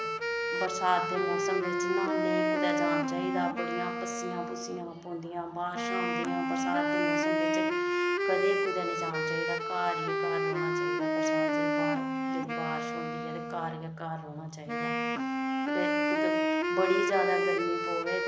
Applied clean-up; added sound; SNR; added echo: none; Wind instrument, woodwind instrument; -5 dB; none.